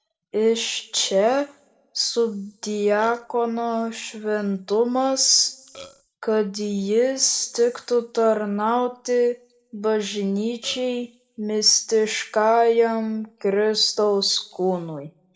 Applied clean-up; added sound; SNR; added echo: neural separator model SepFormer DNS4.